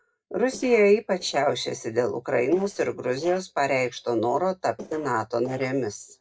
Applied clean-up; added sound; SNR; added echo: neural separator model SepFormer DNS4.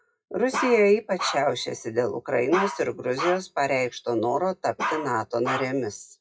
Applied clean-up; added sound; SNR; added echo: classical method WPE with log-MMSE.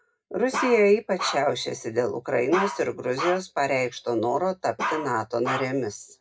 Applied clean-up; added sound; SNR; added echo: none; Bark; 7 dB; reverberation time 0.2 s.